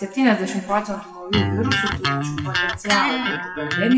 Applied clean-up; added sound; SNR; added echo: classical method WPE with log-MMSE.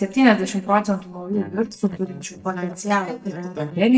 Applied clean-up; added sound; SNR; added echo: neural mask model DeepFilterNet 3.